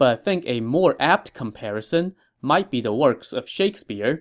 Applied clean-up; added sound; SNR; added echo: none; none; none; none.